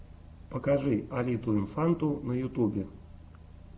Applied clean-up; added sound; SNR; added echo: none; none; none; none.